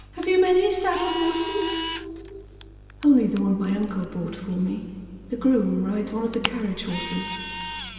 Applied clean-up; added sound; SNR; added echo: none; Camera; 12 dB; reverberation time 2.7 s.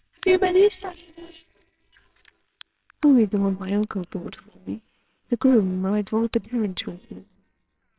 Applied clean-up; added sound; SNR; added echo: neural separator model SepFormer WHAMR!.